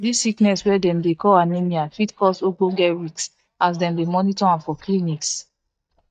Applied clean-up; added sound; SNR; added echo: neural mask model DeepFilterNet 3.